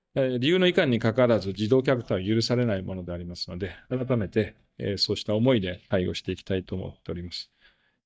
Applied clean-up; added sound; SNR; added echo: neural mask model DeepFilterNet 3.